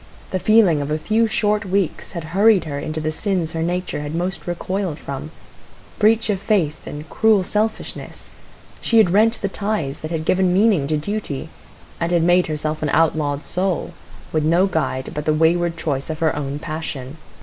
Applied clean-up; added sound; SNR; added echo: none; none; none; none.